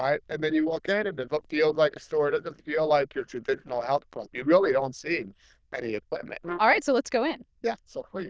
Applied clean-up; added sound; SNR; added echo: neural diffusion model UNIVERSE++.